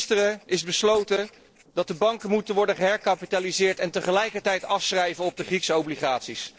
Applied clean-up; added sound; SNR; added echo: neural separator model SepFormer DNS4.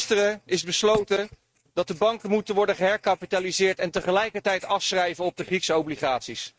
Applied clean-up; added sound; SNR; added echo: neural mask model RNNoise.